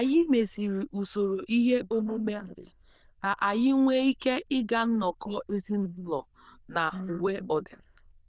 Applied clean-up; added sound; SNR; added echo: neural diffusion model UNIVERSE++.